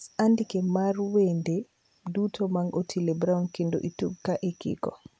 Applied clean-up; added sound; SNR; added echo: none; none; none; none.